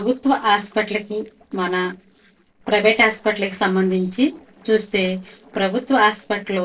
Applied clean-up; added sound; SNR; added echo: neural separator model SepFormer DNS4.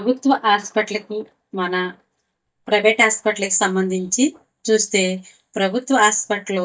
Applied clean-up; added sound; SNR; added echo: neural mask model DeepFilterNet 3.